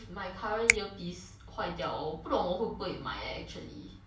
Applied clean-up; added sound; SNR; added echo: none; Finger snapping; -1 dB; reverberation time 0.3 s.